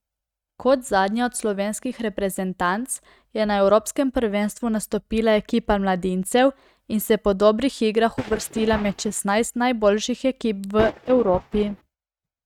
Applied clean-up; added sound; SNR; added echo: neural mask model RNNoise.